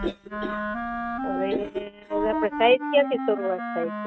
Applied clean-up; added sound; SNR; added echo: neural mask model RNNoise.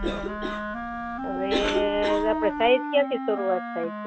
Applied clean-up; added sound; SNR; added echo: none; Cough + Wind instrument, woodwind instrument; 3 dB; none.